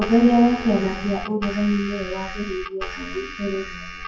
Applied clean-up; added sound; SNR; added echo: classical method WPE with log-MMSE.